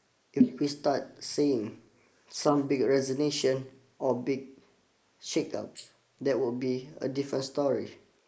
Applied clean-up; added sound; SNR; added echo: neural mask model Resemble Enhance denoiser.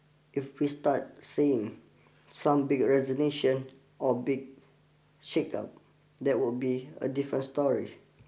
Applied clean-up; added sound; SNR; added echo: none; none; none; none.